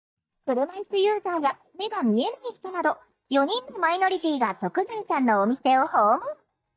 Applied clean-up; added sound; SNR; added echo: neural mask model DeepFilterNet 3.